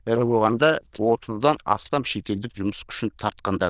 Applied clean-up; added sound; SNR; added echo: neural diffusion model UNIVERSE++.